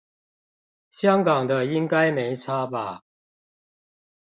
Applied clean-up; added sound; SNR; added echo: none; none; none; none.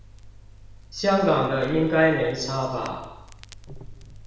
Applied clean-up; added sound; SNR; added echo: none; Crackle; 17 dB; reverberation time 0.9 s.